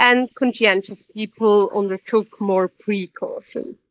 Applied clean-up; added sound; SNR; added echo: neural mask model Resemble Enhance denoiser.